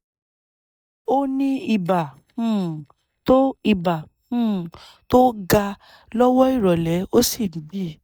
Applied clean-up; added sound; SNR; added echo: neural mask model DeepFilterNet 3.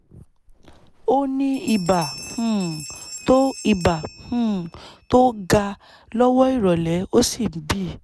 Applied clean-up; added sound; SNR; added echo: none; Bell; 20 dB; none.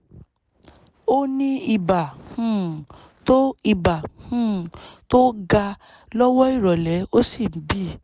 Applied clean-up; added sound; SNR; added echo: none; none; none; none.